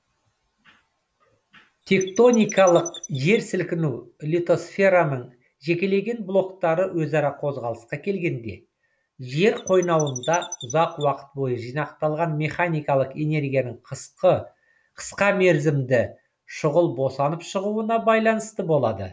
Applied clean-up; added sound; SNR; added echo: none; Chirp, tweet; 15 dB; none.